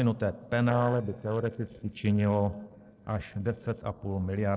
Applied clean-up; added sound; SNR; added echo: neural separator model SepFormer DNS4.